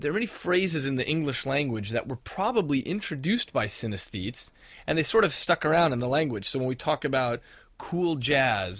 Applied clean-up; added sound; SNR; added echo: none; none; none; none.